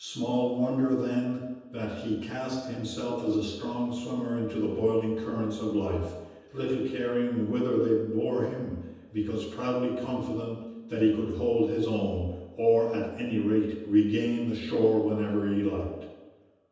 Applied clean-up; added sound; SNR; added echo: none; none; none; reverberation time 1.1 s.